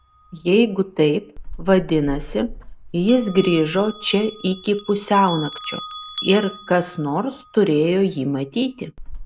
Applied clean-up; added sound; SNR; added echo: none; Bell; 13 dB; none.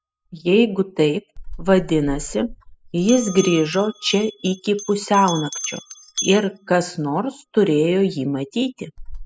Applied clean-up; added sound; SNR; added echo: classical method spectral subtraction.